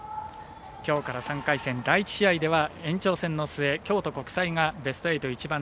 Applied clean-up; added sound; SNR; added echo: none; none; none; none.